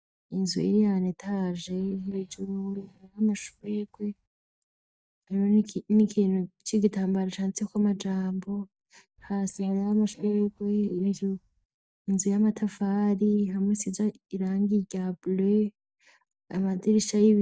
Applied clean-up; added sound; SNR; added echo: neural mask model DeepFilterNet 3.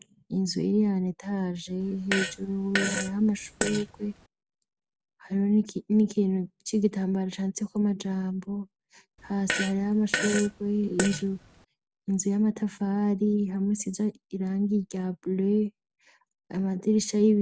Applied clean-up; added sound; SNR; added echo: none; Fart; 6 dB; none.